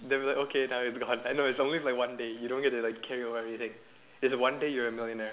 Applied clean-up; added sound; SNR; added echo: none; none; none; none.